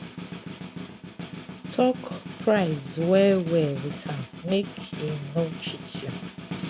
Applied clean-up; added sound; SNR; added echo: none; Snare drum; 9 dB; none.